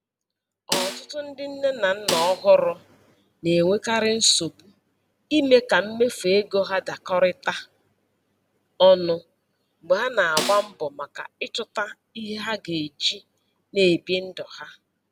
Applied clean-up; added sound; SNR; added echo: none; Snare drum; 7 dB; none.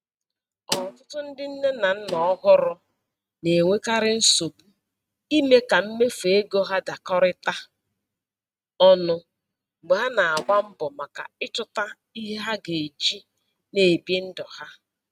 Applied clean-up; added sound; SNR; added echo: neural mask model RNNoise.